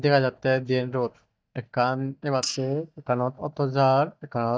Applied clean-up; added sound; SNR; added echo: neural mask model DeepFilterNet 3.